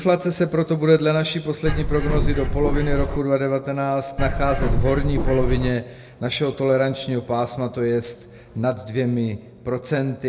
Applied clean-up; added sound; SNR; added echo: none; Bird; -1 dB; reverberation time 1.3 s.